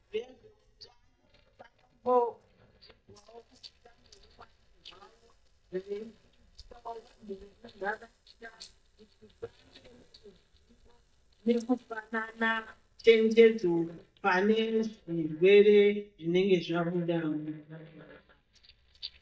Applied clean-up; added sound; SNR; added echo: neural mask model DeepFilterNet 3.